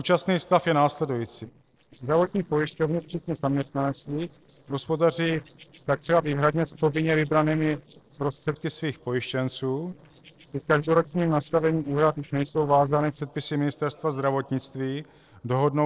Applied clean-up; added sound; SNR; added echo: neural separator model SepFormer DNS4.